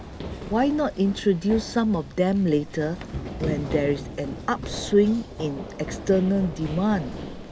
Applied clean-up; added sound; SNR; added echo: none; Run; 10 dB; none.